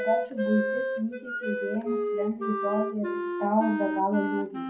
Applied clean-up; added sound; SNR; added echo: none; Wind instrument, woodwind instrument; 2 dB; reverberation time 0.5 s.